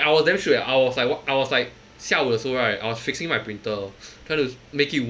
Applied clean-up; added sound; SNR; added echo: none; none; none; none.